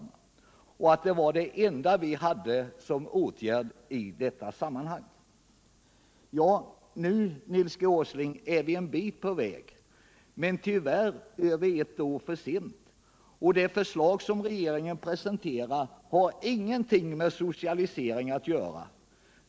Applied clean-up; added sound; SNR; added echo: none; none; none; none.